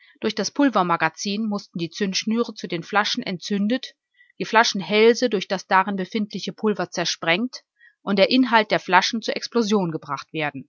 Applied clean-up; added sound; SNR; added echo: none; none; none; none.